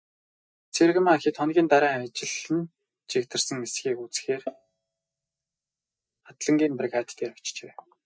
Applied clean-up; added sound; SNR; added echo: neural mask model DeepFilterNet 3.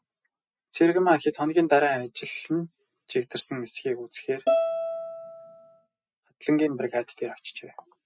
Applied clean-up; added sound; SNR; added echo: neural mask model RNNoise.